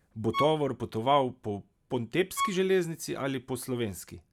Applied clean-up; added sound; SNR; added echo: none; Bowed string instrument; 9 dB; none.